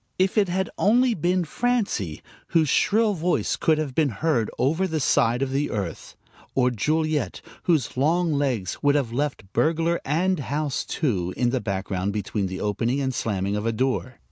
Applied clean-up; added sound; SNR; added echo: none; none; none; none.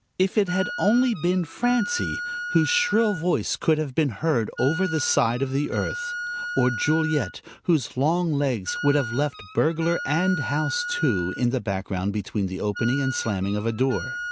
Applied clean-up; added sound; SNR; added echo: none; Wind instrument, woodwind instrument; 10 dB; none.